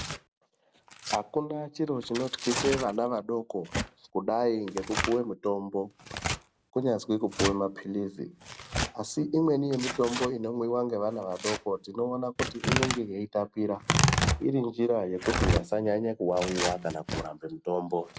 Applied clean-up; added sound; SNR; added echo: none; Tearing; 4 dB; none.